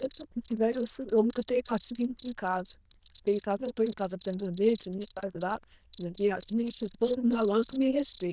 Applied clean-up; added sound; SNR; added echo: neural diffusion model UNIVERSE++.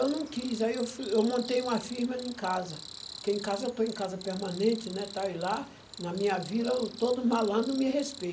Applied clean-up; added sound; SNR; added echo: none; Cricket; 15 dB; none.